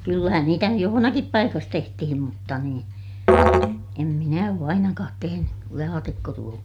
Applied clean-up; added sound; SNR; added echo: none; Musical instrument; -1 dB; none.